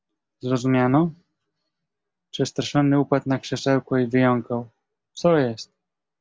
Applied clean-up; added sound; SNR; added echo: none; none; none; none.